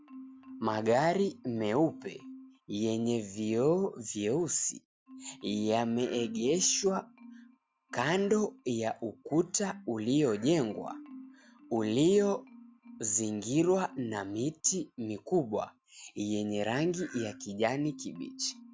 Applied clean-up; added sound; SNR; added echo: none; Marimba, xylophone; 20 dB; none.